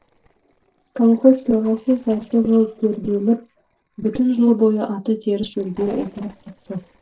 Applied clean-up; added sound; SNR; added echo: neural separator model SepFormer DNS4.